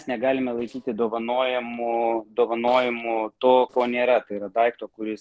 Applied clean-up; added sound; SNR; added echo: neural separator model SepFormer DNS4.